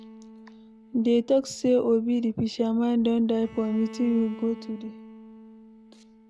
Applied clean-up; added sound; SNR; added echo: none; Bowed string instrument; 19 dB; none.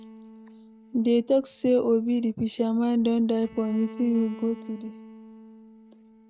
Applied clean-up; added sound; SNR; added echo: neural mask model RNNoise.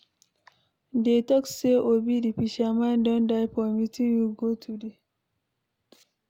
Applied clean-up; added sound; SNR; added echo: none; none; none; none.